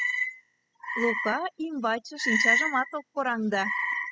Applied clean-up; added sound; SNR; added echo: classical method spectral subtraction.